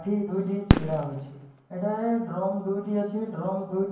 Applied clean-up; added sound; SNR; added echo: none; Fireworks; 3 dB; reverberation time 0.9 s.